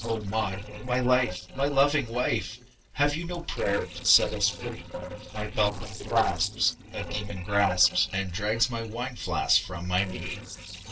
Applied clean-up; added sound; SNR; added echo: neural separator model SepFormer DNS4.